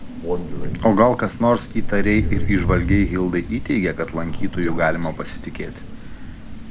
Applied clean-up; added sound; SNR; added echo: none; Crow; 2 dB; none.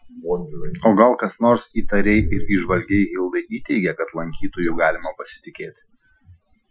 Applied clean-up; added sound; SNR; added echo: classical method Wiener filter.